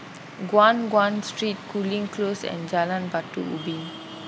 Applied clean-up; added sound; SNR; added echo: none; Traffic noise, roadway noise; 14 dB; none.